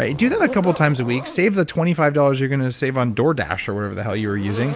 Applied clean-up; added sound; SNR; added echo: none; Zipper (clothing); 16 dB; none.